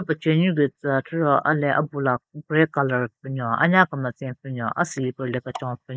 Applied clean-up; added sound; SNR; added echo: neural mask model Resemble Enhance denoiser.